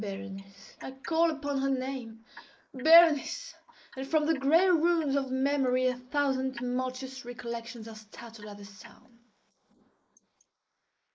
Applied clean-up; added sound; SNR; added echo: neural mask model Resemble Enhance denoiser.